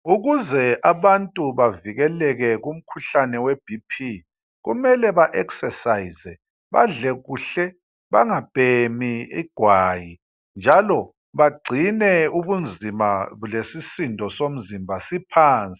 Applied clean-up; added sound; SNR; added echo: none; none; none; none.